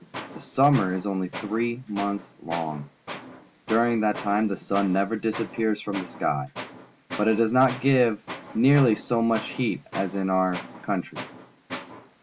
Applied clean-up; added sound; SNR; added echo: none; Tools; 14 dB; none.